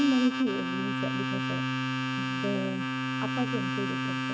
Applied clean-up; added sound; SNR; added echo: neural mask model RNNoise.